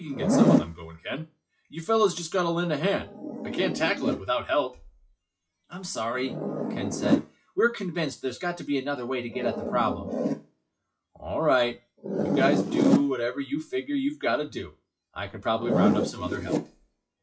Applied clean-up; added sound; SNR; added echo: classical method WPE with log-MMSE.